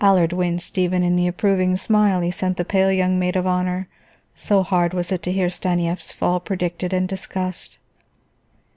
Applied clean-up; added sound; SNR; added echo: none; none; none; none.